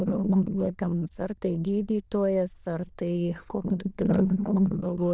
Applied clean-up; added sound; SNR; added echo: neural diffusion model UNIVERSE++.